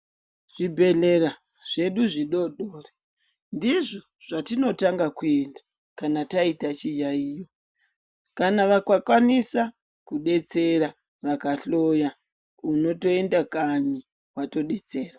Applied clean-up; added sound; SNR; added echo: none; none; none; none.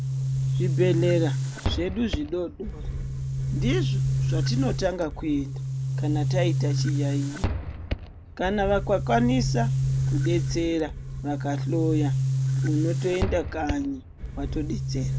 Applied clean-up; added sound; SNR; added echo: none; Boom; -2 dB; none.